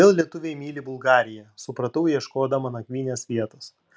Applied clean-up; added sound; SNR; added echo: none; none; none; none.